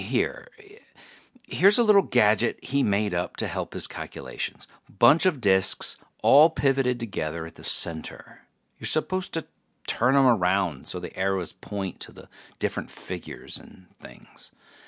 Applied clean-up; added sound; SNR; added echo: none; none; none; none.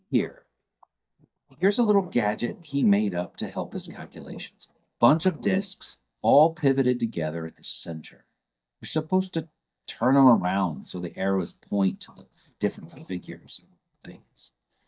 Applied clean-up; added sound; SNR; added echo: neural mask model DeepFilterNet 3.